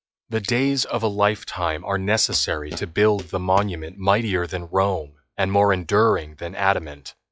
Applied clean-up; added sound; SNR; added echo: classical method log-MMSE.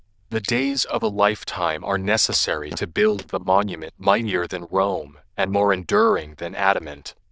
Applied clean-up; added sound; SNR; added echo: neural diffusion model UNIVERSE++.